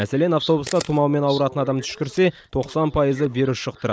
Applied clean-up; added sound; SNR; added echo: neural mask model DeepFilterNet 3.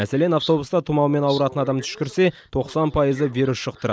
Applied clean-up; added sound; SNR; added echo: none; none; none; none.